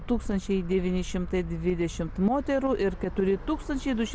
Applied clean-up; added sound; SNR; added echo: none; none; none; none.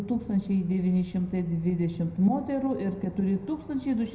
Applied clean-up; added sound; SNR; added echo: none; none; none; reverberation time 0.7 s.